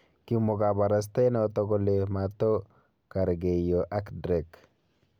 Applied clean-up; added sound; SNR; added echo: none; none; none; none.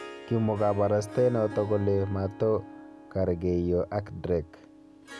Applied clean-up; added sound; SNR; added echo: none; Harp; 16 dB; none.